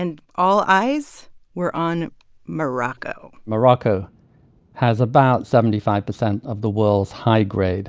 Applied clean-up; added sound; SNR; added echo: none; none; none; none.